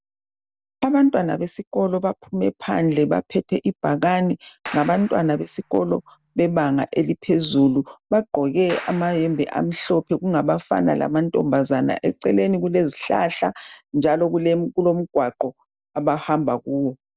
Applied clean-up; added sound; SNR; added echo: none; Clapping; 18 dB; none.